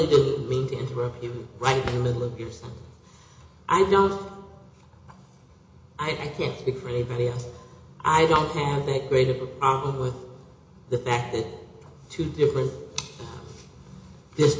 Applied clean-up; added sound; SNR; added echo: none; Drawer open or close; 14 dB; reverberation time 0.8 s.